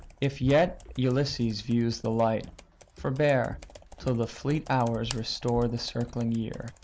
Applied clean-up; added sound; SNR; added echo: none; Computer keyboard + Walk, footsteps; 17 dB; none.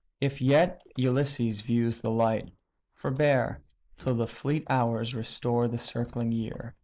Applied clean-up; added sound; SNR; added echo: neural mask model Resemble Enhance denoiser.